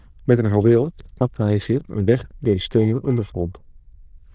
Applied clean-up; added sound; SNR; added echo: neural diffusion model UNIVERSE++.